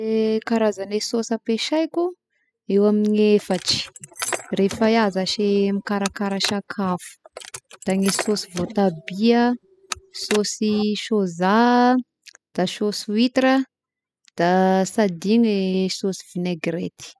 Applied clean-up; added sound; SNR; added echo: classical method spectral subtraction.